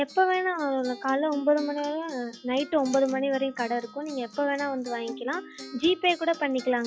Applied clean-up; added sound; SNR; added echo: classical method log-MMSE.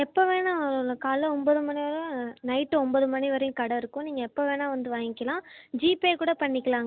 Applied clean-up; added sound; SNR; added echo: none; none; none; none.